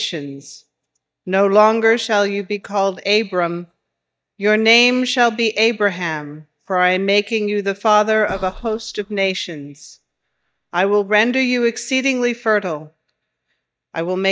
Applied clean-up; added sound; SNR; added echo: neural mask model DeepFilterNet 3.